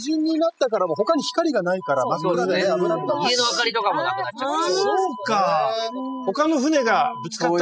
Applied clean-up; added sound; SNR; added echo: classical method spectral subtraction.